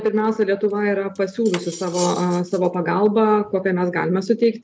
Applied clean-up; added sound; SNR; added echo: none; Cutlery, silverware; 18 dB; none.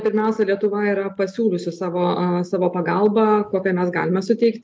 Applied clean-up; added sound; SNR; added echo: none; none; none; none.